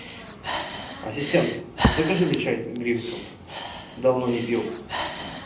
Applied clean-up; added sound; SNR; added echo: none; Breathing; 4 dB; reverberation time 0.6 s.